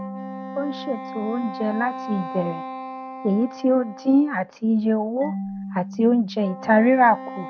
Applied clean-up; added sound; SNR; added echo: none; Wind instrument, woodwind instrument + Marimba, xylophone / Wood; 11 dB; none.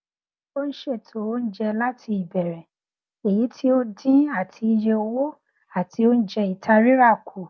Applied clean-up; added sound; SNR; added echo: none; none; none; none.